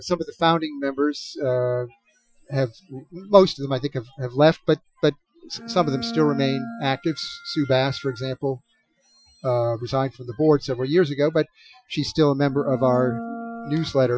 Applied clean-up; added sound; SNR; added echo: classical method Wiener filter.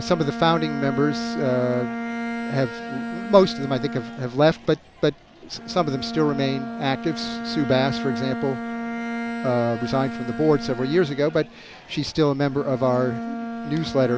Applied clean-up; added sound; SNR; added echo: none; Bowed string instrument; 7 dB; none.